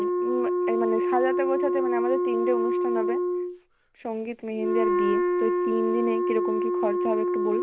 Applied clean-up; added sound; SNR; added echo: none; Wind instrument, woodwind instrument; -5 dB; none.